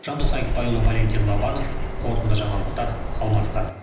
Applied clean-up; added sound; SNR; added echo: none; Bird vocalization, bird call, bird song; -3 dB; reverberation time 0.9 s.